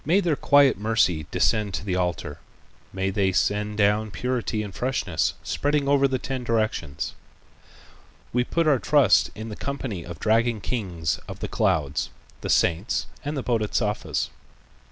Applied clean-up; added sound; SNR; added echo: none; none; none; none.